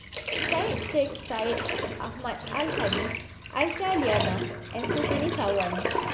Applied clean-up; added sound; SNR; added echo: none; Bathtub (filling or washing); 0 dB; none.